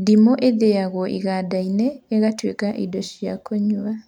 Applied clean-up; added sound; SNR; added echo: none; none; none; none.